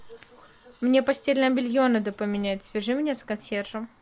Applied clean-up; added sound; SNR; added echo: none; none; none; none.